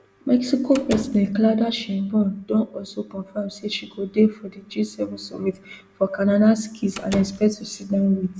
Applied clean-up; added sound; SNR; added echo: none; Slam; 14 dB; none.